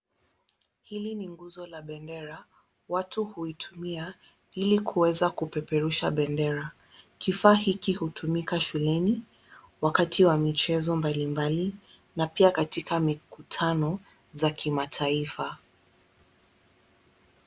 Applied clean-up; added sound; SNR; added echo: none; none; none; none.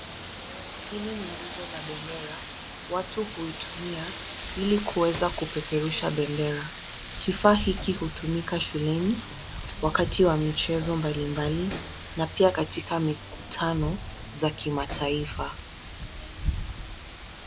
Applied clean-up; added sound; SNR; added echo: none; Rain; 8 dB; none.